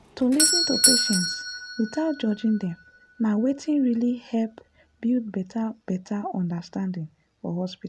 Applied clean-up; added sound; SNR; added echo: none; Doorbell; 2 dB; none.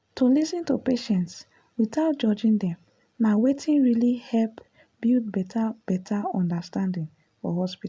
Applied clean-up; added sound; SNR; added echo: none; none; none; none.